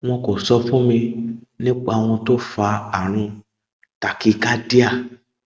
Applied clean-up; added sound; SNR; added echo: none; none; none; none.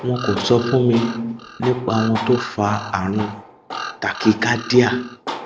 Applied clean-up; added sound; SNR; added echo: none; Tools + Bird vocalization, bird call, bird song; 11 dB; none.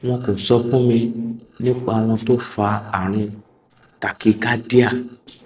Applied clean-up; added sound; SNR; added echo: neural separator model SepFormer DNS4.